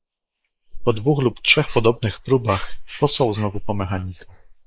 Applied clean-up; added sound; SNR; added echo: neural mask model Resemble Enhance denoiser.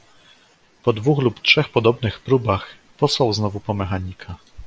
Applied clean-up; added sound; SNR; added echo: none; none; none; none.